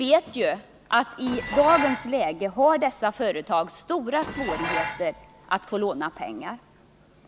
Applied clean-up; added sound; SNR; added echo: none; Dishes, pots, and pans; 9 dB; none.